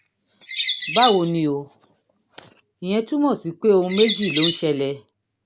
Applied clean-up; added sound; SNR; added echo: none; Bird; -1 dB; none.